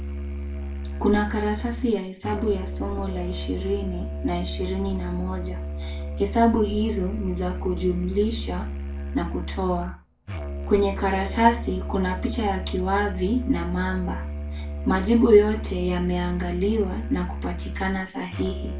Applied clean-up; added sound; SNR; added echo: none; Musical instrument; 5 dB; reverberation time 0.3 s.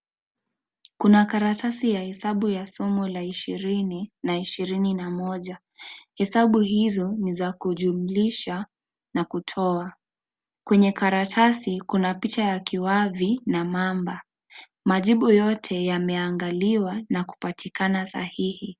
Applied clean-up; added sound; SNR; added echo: none; none; none; none.